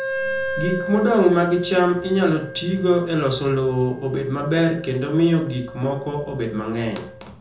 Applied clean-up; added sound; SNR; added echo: none; Wind instrument, woodwind instrument; 11 dB; reverberation time 0.5 s.